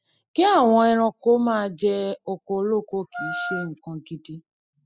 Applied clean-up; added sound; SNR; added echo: classical method spectral subtraction.